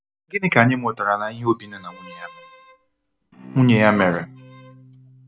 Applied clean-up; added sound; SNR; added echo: none; Bowed string instrument; 19 dB; none.